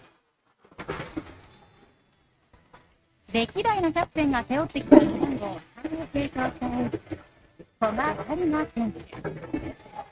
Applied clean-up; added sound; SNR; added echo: neural mask model RNNoise.